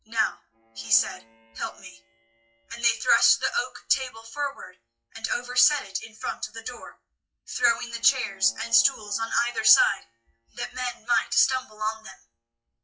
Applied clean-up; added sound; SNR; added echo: classical method WPE with log-MMSE.